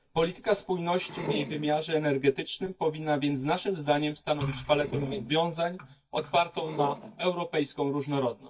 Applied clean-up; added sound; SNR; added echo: neural mask model DeepFilterNet 3.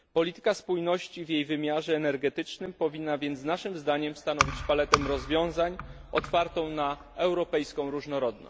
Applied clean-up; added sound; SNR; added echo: none; none; none; none.